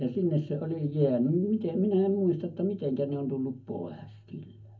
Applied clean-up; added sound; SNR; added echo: none; none; none; reverberation time 0.3 s.